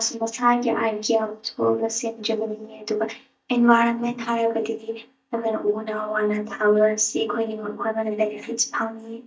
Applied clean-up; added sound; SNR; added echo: neural mask model DeepFilterNet 3.